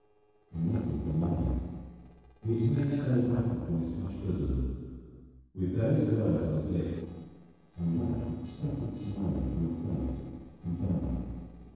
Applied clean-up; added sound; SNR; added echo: neural separator model SepFormer DNS4.